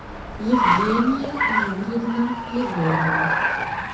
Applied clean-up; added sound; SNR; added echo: none; Car; -1 dB; reverberation time 0.5 s.